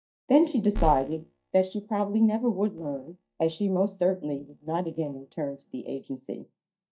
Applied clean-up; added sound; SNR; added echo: neural mask model DeepFilterNet 3.